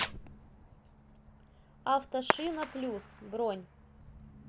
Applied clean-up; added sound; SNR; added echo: none; Fireworks; 3 dB; none.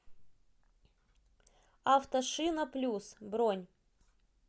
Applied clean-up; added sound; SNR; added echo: none; none; none; none.